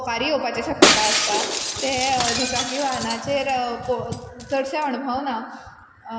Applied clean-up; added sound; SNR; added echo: none; Shatter; 0 dB; none.